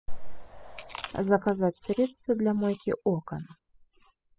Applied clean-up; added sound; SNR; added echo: classical method spectral subtraction.